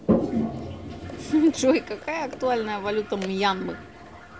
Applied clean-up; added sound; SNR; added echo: none; Toilet flush; 4 dB; none.